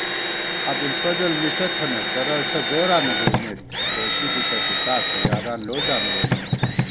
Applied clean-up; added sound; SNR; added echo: none; Drill; -4 dB; none.